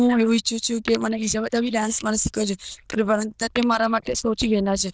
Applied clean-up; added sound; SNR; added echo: neural diffusion model UNIVERSE++.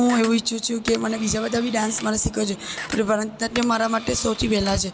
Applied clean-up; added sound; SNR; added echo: none; Camera; 15 dB; none.